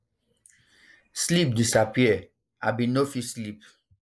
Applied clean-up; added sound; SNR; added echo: neural mask model Resemble Enhance denoiser.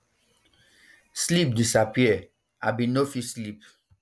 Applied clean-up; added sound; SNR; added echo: none; none; none; none.